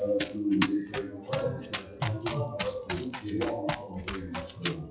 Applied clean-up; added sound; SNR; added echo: classical method WPE with log-MMSE.